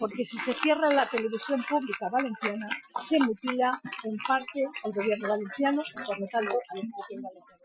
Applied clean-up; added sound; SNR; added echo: classical method Wiener filter.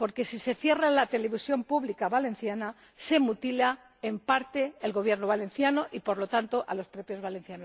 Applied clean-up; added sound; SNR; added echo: none; none; none; none.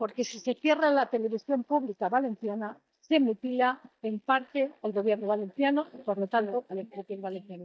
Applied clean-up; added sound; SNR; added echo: neural mask model DeepFilterNet 3.